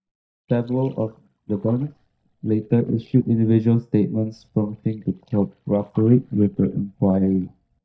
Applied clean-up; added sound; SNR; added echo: neural mask model DeepFilterNet 3.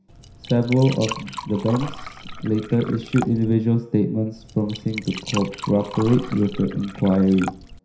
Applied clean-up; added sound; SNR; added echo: none; Liquid; 13 dB; reverberation time 0.5 s.